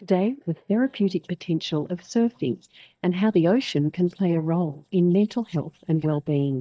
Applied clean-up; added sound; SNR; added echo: neural mask model DeepFilterNet 3.